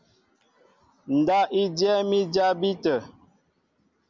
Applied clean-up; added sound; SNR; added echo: none; none; none; none.